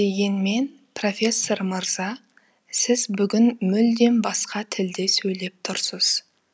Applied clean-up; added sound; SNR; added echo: none; none; none; none.